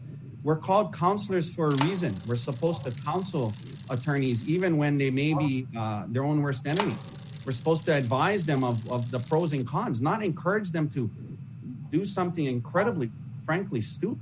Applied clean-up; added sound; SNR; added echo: none; Bicycle; 14 dB; none.